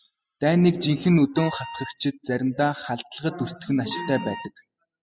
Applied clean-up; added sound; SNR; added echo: classical method spectral subtraction.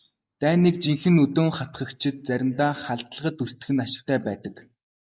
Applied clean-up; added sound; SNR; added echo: neural mask model Resemble Enhance denoiser.